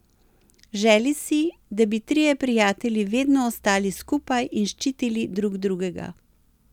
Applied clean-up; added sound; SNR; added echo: none; none; none; none.